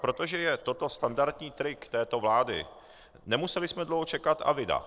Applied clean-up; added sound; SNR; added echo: neural separator model SepFormer DNS4.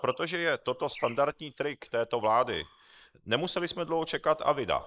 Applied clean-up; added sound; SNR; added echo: neural mask model Resemble Enhance denoiser.